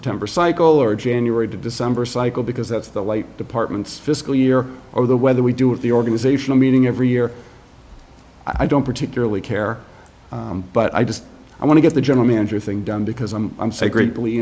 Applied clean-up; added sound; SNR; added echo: none; none; none; none.